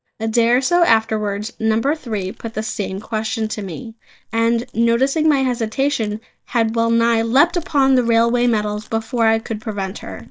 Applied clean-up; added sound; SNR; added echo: neural mask model DeepFilterNet 3.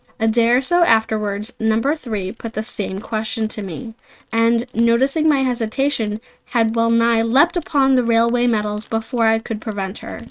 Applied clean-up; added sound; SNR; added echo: neural mask model RNNoise.